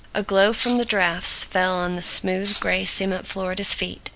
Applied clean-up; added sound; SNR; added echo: none; Rattle (instrument); 14 dB; none.